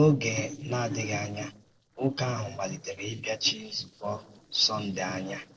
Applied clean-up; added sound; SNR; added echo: neural separator model SepFormer DNS4.